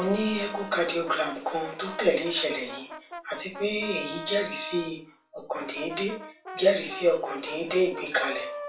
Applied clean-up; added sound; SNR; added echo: none; Brass instrument; 12 dB; reverberation time 0.3 s.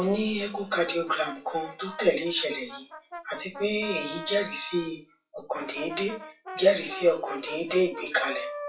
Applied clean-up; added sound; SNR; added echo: classical method WPE with log-MMSE.